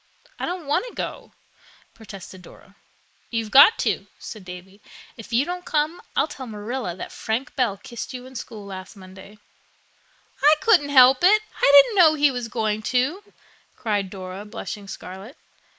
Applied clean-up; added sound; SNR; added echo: neural mask model Resemble Enhance denoiser.